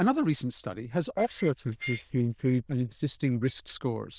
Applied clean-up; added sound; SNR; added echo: neural diffusion model UNIVERSE++.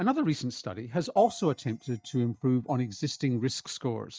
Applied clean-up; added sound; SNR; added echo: neural mask model DeepFilterNet 3.